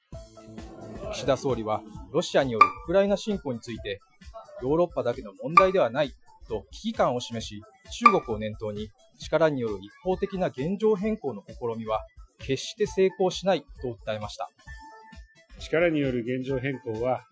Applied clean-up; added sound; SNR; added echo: classical method Wiener filter.